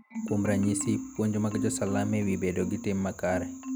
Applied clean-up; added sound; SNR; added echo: none; Marimba, xylophone; 7 dB; none.